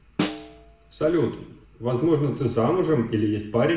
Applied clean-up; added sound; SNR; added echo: none; Snare drum; 11 dB; reverberation time 0.7 s.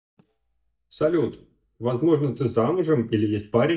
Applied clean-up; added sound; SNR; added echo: neural mask model DeepFilterNet 3.